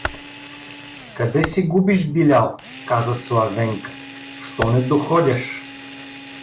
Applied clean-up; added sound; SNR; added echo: none; Computer keyboard + Drill; 12 dB; none.